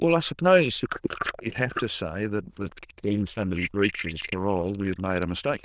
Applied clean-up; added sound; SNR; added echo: neural diffusion model UNIVERSE++.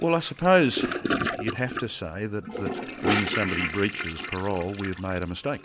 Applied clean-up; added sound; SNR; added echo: none; Toilet flush / Gurgling; 4 dB; none.